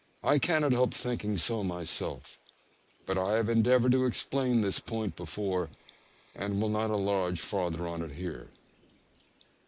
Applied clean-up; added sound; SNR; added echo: neural mask model Resemble Enhance denoiser.